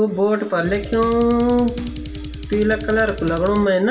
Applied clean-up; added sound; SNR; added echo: none; Drum kit; 12 dB; reverberation time 0.2 s.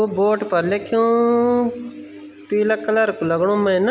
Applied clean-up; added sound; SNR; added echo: none; none; none; none.